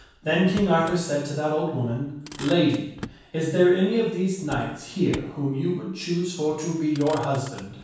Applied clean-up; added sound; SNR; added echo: none; Motor vehicle (road); 19 dB; reverberation time 0.7 s.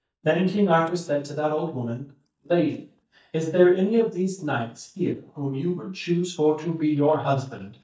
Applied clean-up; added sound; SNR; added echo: neural mask model DeepFilterNet 3.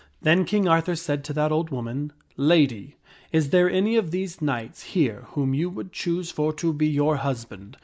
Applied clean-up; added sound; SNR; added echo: none; none; none; none.